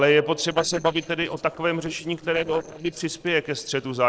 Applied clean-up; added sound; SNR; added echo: neural separator model SepFormer DNS4.